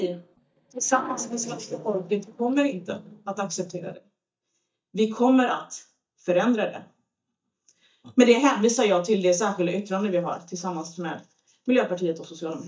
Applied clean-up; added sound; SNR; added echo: neural mask model DeepFilterNet 3.